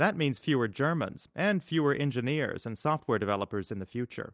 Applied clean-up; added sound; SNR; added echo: none; none; none; none.